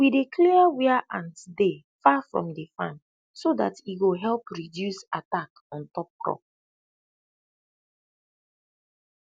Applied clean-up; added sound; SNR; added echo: none; none; none; none.